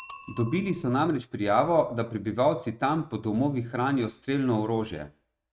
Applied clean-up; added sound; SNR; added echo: neural mask model RNNoise.